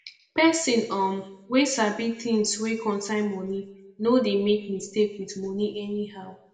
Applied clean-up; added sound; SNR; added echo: none; none; none; reverberation time 0.6 s.